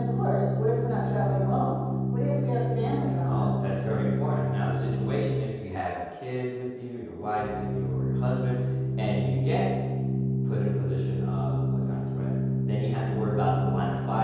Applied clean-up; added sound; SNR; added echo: none; Organ; -4 dB; reverberation time 1.2 s.